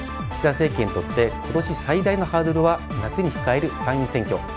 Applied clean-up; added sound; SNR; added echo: none; none; none; none.